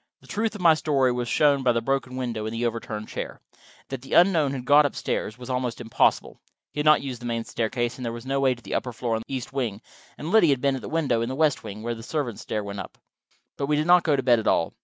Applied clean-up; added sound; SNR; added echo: none; none; none; none.